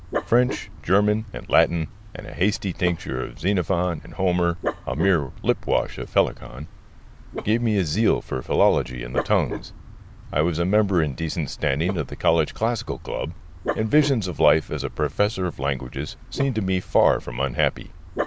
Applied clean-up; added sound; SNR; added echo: none; Dog; 12 dB; none.